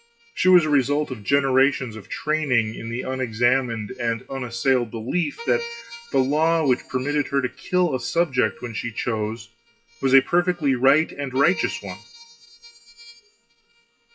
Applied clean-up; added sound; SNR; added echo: classical method WPE with log-MMSE.